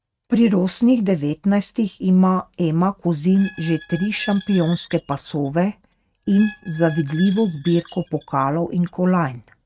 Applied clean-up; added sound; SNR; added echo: neural mask model RNNoise.